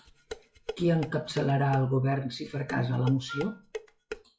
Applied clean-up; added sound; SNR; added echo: classical method log-MMSE.